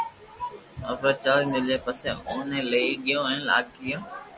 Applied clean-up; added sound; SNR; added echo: none; none; none; none.